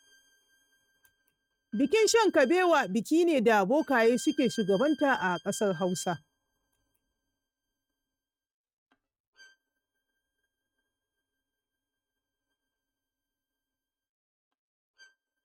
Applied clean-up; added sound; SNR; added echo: neural mask model RNNoise.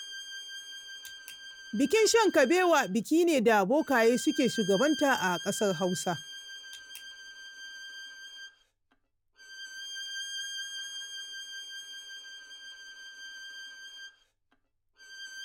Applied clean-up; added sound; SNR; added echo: none; Bowed string instrument; 12 dB; none.